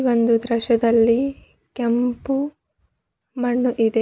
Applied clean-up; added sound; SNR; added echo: none; none; none; none.